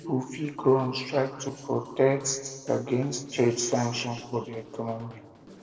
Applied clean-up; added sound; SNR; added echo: neural separator model SepFormer DNS4.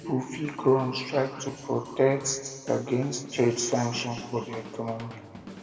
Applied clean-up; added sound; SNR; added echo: none; Drum / Drum kit; 18 dB; reverberation time 1.5 s.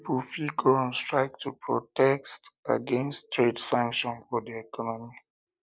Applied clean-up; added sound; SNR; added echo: none; none; none; none.